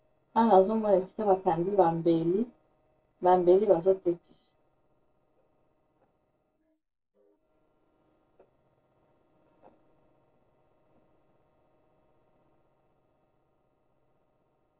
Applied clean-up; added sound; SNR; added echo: neural separator model SepFormer DNS4.